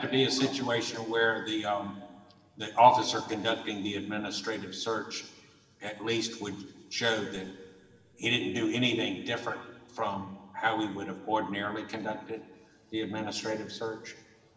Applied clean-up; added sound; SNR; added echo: none; none; none; reverberation time 2.5 s.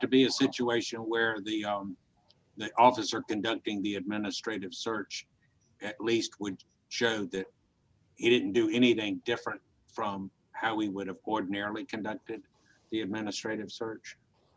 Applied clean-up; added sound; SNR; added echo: none; none; none; none.